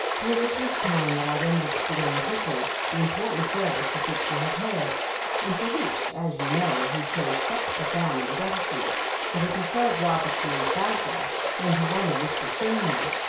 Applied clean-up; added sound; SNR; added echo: none; Stream; -1 dB; reverberation time 0.6 s.